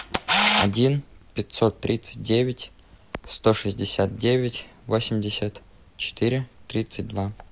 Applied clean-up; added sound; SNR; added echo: none; Camera; 5 dB; none.